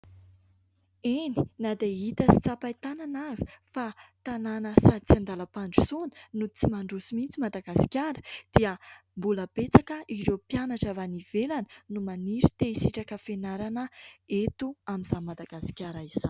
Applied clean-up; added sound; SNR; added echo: none; none; none; none.